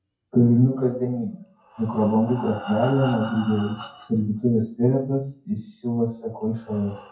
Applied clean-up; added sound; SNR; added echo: classical method WPE with log-MMSE.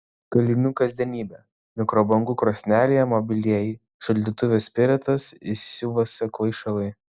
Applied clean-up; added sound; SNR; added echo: none; none; none; none.